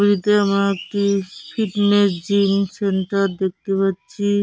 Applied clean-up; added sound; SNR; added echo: none; none; none; none.